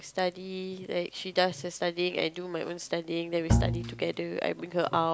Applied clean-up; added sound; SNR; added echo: none; Bowed string instrument; -1 dB; none.